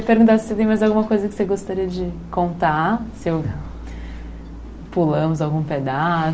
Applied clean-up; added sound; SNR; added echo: none; none; none; none.